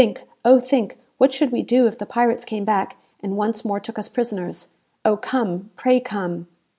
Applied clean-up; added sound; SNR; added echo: none; none; none; none.